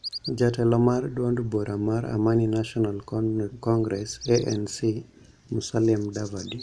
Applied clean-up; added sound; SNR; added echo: none; Bird vocalization, bird call, bird song; 20 dB; none.